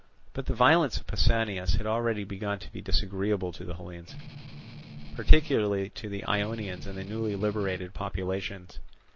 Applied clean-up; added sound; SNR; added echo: none; Strum; 17 dB; none.